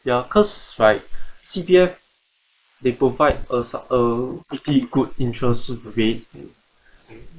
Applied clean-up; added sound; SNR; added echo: neural mask model Resemble Enhance denoiser.